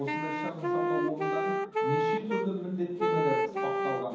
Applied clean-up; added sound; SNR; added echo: none; Wind instrument, woodwind instrument; -4 dB; reverberation time 1.2 s.